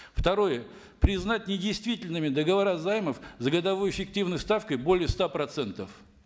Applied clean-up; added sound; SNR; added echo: none; none; none; none.